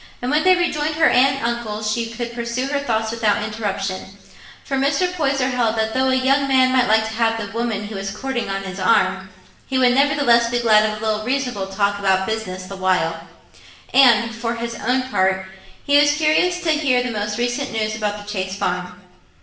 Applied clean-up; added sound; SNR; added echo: none; none; none; reverberation time 0.8 s.